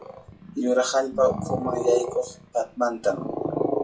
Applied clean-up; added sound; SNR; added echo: classical method WPE with log-MMSE.